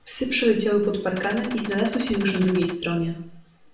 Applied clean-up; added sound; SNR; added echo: none; Gunshot, gunfire; 13 dB; reverberation time 0.6 s.